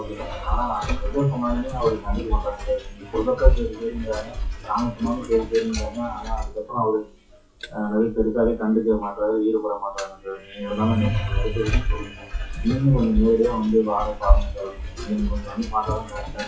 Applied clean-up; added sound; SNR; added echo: classical method WPE with log-MMSE.